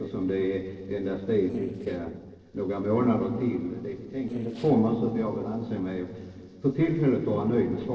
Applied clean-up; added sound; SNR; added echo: neural separator model SepFormer DNS4.